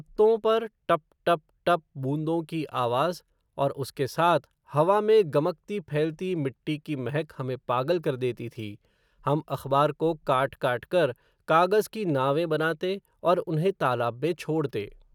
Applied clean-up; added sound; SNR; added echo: none; none; none; none.